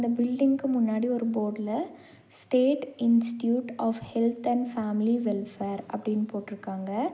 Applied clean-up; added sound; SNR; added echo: none; none; none; none.